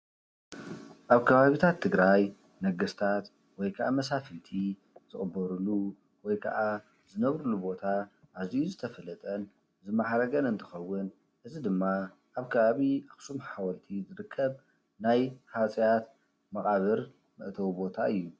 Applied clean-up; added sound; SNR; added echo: none; none; none; none.